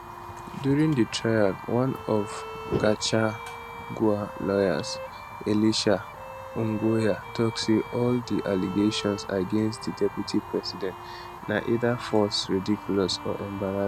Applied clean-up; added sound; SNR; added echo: none; Bowed string instrument + Fire; 12 dB; none.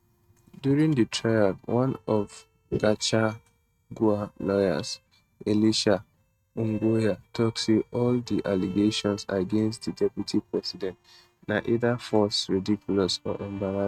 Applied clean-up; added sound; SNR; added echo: neural mask model RNNoise.